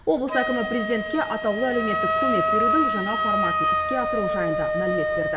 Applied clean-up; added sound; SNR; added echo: none; Wind instrument, woodwind instrument; -2 dB; reverberation time 1.5 s.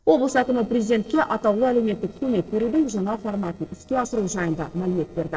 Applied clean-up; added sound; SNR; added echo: neural separator model SepFormer DNS4.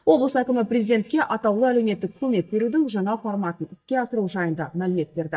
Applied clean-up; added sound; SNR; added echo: neural mask model DeepFilterNet 3.